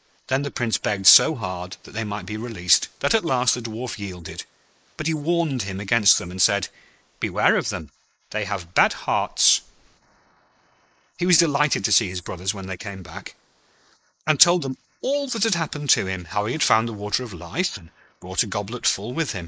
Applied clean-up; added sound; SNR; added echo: neural mask model Resemble Enhance denoiser.